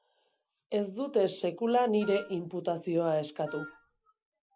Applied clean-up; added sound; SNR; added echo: none; Wind instrument, woodwind instrument; 17 dB; none.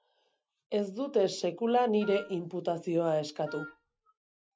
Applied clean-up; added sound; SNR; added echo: neural mask model RNNoise.